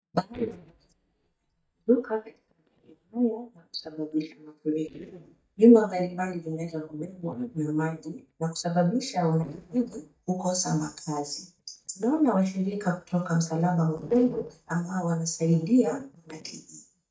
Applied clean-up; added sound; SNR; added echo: neural mask model DeepFilterNet 3.